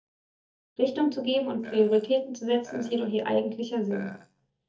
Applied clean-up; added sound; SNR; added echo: neural mask model DeepFilterNet 3.